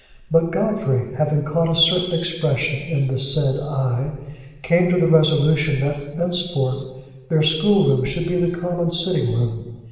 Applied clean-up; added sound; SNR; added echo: none; none; none; reverberation time 1.2 s.